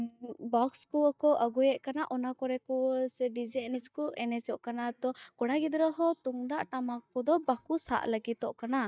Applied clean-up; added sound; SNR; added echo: neural mask model DeepFilterNet 3.